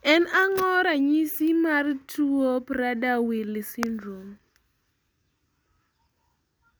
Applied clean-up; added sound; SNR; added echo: none; none; none; none.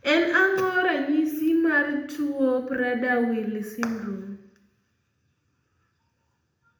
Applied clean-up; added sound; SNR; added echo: none; none; none; reverberation time 0.8 s.